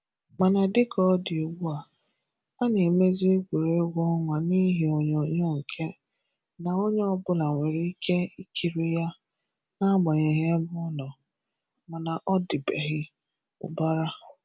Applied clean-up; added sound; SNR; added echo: none; none; none; none.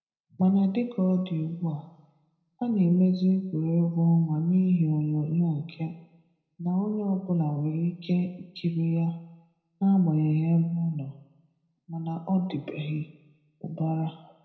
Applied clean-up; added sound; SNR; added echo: none; none; none; reverberation time 0.7 s.